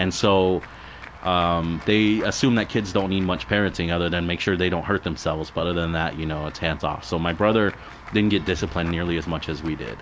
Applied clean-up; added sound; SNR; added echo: none; Walk, footsteps / Run / Bell; 18 dB; none.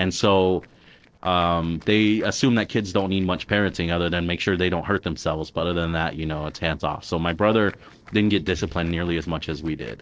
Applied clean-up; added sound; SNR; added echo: neural separator model SepFormer DNS4.